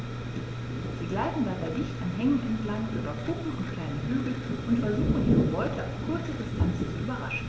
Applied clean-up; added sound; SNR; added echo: none; Thunder; 2 dB; none.